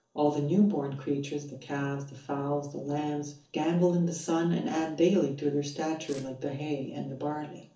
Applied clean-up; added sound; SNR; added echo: neural separator model SepFormer DNS4.